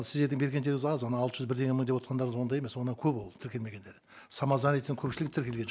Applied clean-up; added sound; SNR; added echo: none; none; none; none.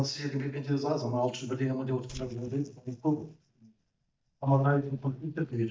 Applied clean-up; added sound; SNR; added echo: neural mask model DeepFilterNet 3.